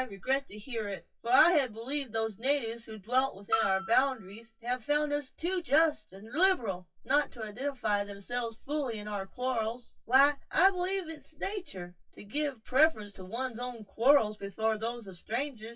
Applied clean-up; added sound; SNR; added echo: classical method WPE with log-MMSE.